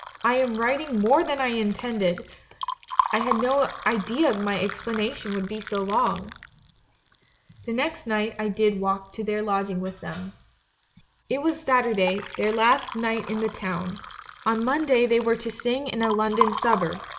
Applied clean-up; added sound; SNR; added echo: none; Liquid; 9 dB; none.